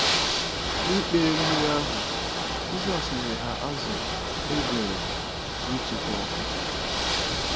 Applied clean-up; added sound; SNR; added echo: none; Ocean / Boat, Water vehicle; -4 dB; none.